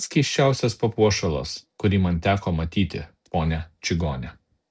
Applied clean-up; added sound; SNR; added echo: none; none; none; none.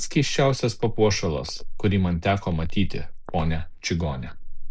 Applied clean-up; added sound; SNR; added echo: neural mask model Resemble Enhance denoiser.